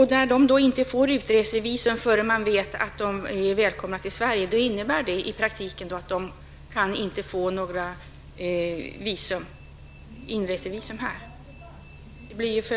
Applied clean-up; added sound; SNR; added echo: none; Bus; 19 dB; none.